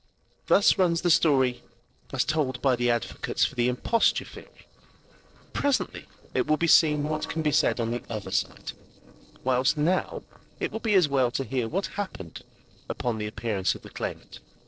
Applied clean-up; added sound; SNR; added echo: neural separator model SepFormer DNS4.